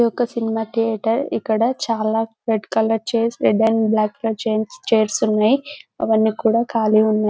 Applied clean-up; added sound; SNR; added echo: none; none; none; none.